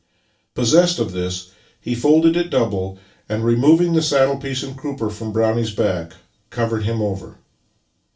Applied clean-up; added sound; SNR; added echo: none; none; none; reverberation time 0.3 s.